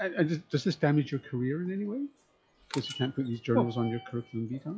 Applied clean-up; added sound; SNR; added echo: classical method log-MMSE.